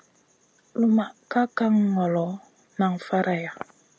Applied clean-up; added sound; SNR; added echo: none; none; none; none.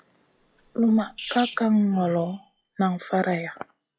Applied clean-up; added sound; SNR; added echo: classical method log-MMSE.